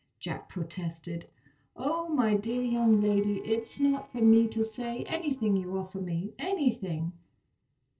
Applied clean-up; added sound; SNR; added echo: neural separator model SepFormer DNS4.